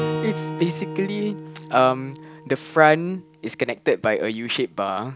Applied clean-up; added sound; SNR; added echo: none; Keyboard (musical) + Acoustic guitar / Strum; 11 dB; none.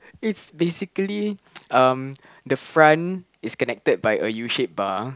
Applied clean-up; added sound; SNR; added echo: none; none; none; none.